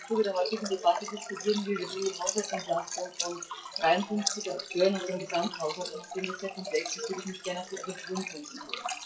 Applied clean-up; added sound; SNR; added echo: classical method WPE with log-MMSE.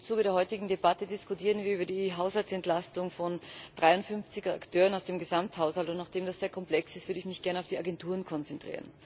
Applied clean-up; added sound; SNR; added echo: none; none; none; none.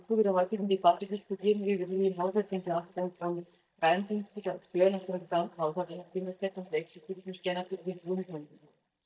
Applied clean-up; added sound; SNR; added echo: neural mask model DeepFilterNet 3.